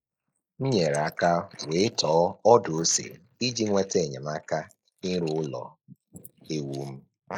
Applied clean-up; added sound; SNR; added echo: neural mask model Resemble Enhance denoiser.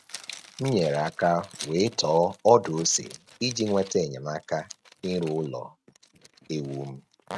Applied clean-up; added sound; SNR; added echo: neural mask model RNNoise.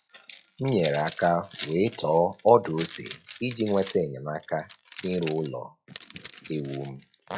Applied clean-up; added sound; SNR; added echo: classical method log-MMSE.